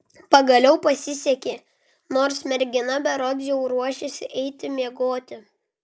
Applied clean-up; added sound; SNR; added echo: none; none; none; none.